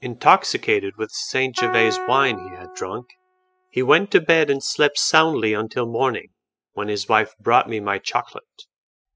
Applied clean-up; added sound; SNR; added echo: classical method spectral subtraction.